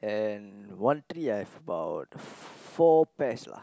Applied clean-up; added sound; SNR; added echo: none; none; none; none.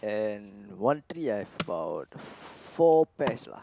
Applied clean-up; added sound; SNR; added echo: none; Wood; 15 dB; none.